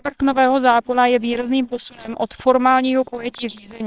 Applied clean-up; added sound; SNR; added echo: neural separator model SepFormer WHAMR!.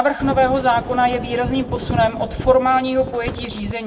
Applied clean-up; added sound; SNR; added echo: none; Wind; 9 dB; reverberation time 0.9 s.